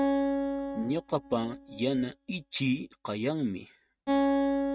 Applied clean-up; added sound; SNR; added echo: neural mask model RNNoise.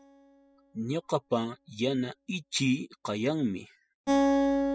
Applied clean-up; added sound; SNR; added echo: classical method spectral subtraction.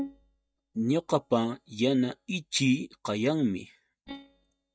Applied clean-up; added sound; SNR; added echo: neural mask model DeepFilterNet 3.